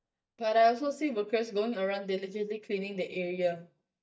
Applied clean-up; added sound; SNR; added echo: neural mask model DeepFilterNet 3.